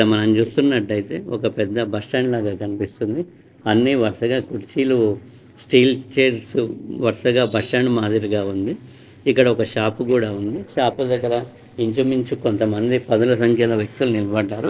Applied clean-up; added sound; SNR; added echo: neural separator model SepFormer DNS4.